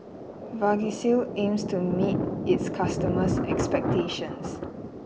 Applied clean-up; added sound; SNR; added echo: none; Thunder; 1 dB; none.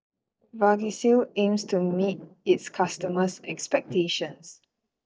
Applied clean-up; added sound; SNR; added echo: neural mask model DeepFilterNet 3.